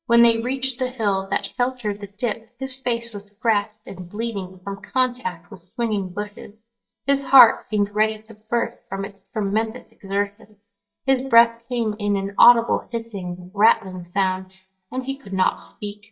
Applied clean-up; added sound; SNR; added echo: neural mask model DeepFilterNet 3.